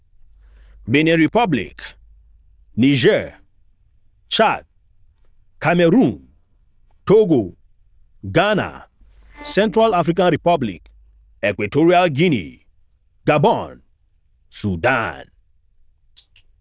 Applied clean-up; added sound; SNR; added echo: neural diffusion model UNIVERSE++.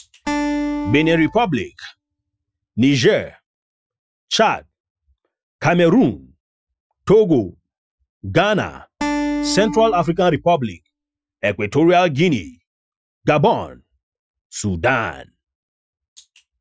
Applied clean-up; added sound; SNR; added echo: classical method Wiener filter.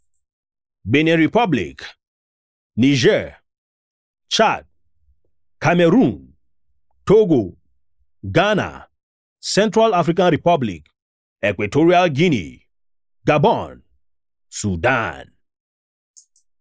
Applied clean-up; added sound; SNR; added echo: neural mask model Resemble Enhance denoiser.